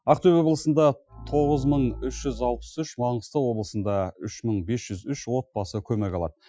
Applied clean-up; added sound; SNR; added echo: classical method Wiener filter.